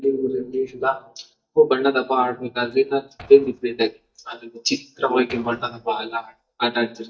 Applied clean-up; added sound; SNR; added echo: neural mask model DeepFilterNet 3.